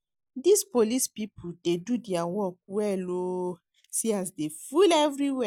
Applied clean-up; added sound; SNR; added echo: none; none; none; none.